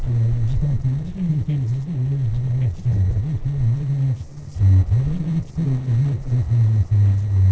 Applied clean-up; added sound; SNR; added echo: neural separator model SepFormer DNS4.